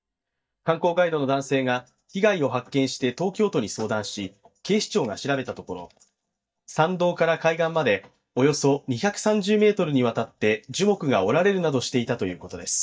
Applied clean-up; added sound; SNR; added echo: neural mask model DeepFilterNet 3.